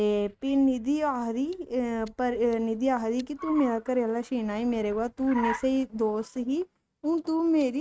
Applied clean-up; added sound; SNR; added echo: neural mask model RNNoise.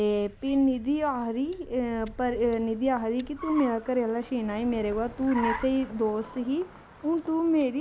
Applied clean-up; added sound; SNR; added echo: none; Car; 14 dB; none.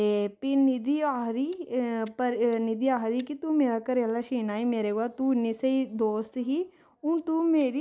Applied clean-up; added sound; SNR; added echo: none; none; none; none.